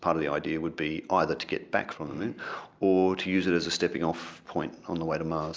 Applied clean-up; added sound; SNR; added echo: none; none; none; none.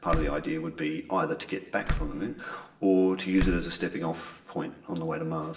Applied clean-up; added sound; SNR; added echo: none; Slam; 5 dB; reverberation time 0.9 s.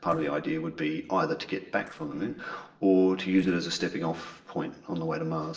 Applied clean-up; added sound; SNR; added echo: neural separator model SepFormer DNS4.